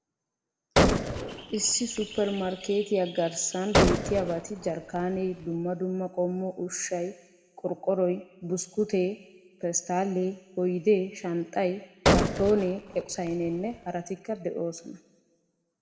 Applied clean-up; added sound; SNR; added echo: none; Gunshot, gunfire; -1 dB; reverberation time 1.2 s.